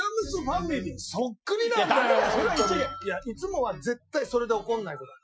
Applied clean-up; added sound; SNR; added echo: classical method Wiener filter.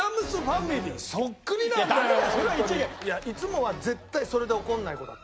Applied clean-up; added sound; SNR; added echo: none; none; none; none.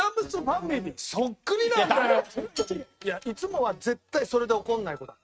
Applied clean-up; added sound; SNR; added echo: neural mask model RNNoise.